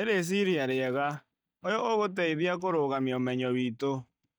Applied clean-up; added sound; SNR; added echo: neural mask model DeepFilterNet 3.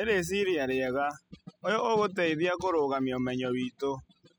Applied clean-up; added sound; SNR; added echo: classical method spectral subtraction.